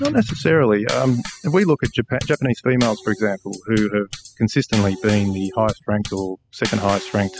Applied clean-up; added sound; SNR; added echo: classical method spectral subtraction.